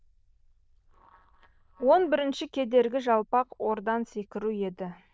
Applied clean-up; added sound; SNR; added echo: neural diffusion model UNIVERSE++.